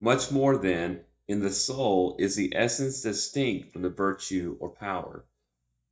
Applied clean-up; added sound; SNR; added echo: neural mask model DeepFilterNet 3.